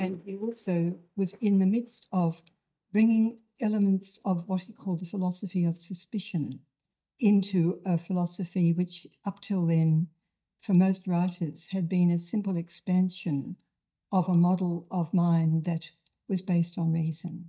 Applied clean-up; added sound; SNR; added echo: neural mask model DeepFilterNet 3.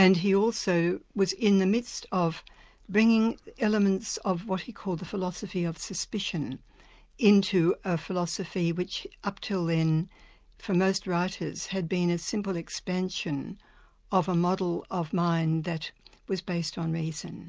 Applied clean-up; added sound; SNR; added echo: none; none; none; none.